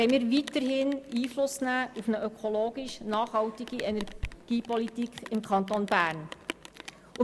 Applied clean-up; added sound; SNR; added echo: none; Rain; 16 dB; none.